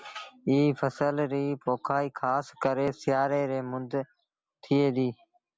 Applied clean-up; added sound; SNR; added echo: none; none; none; none.